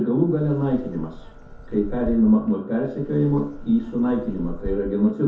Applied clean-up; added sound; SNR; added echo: none; Insect; 13 dB; reverberation time 0.5 s.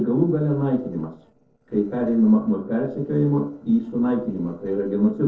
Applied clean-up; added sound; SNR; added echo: neural separator model SepFormer DNS4.